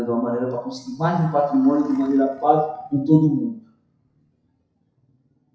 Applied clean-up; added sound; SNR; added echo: classical method WPE with log-MMSE.